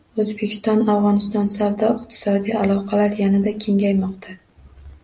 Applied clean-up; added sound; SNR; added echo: none; none; none; none.